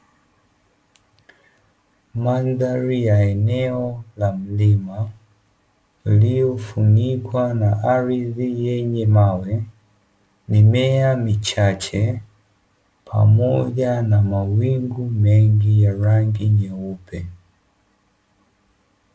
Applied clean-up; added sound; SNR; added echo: none; none; none; none.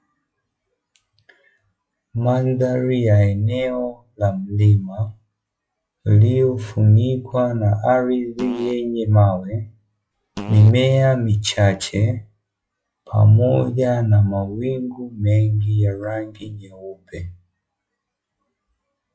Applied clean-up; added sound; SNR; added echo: classical method log-MMSE.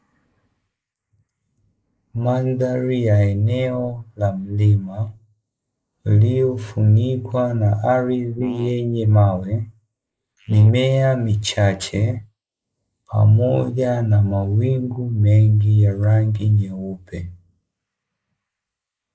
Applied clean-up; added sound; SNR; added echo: neural mask model Resemble Enhance denoiser.